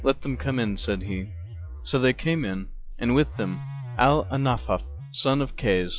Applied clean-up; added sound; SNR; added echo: classical method log-MMSE.